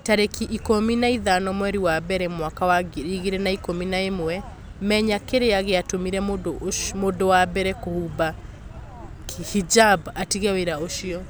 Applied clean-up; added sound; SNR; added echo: none; none; none; none.